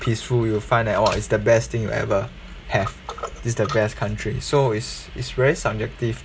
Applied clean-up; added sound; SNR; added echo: none; none; none; none.